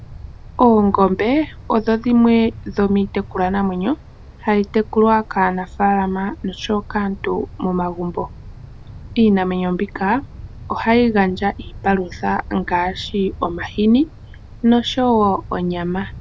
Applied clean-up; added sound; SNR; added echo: none; Wind; 17 dB; none.